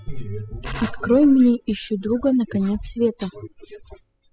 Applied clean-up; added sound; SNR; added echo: classical method spectral subtraction.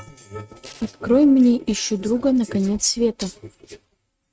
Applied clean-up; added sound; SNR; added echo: neural mask model RNNoise.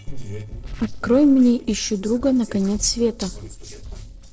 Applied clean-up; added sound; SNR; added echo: neural separator model SepFormer DNS4.